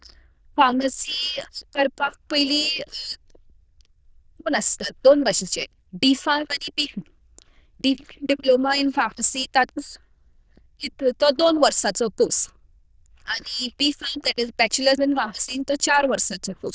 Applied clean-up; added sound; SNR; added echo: neural diffusion model UNIVERSE++.